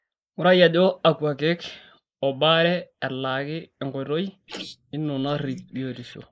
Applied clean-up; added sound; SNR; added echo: neural mask model Resemble Enhance denoiser.